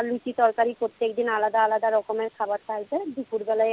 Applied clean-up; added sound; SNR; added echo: none; none; none; none.